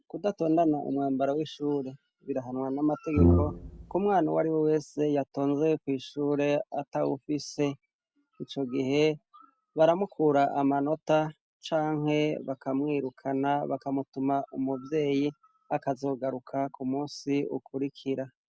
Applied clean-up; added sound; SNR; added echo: none; Brass instrument; -3 dB; none.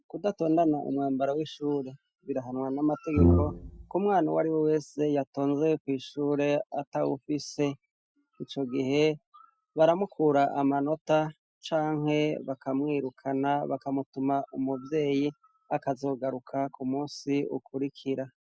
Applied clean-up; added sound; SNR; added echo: classical method Wiener filter.